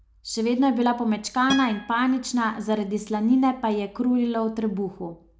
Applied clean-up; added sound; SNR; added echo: none; Acoustic guitar; 13 dB; none.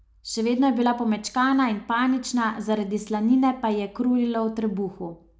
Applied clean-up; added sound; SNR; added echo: none; none; none; none.